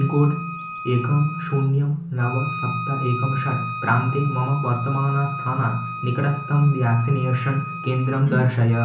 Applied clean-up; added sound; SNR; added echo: none; Bowed string instrument; 10 dB; reverberation time 0.8 s.